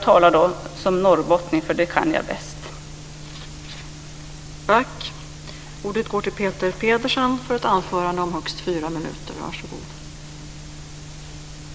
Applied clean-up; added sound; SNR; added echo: none; none; none; none.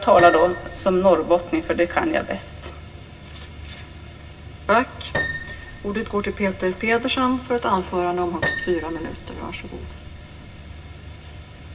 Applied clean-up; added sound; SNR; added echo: none; Piano; 10 dB; reverberation time 0.4 s.